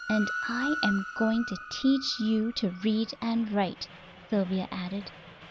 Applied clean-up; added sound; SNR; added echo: none; Train; 9 dB; none.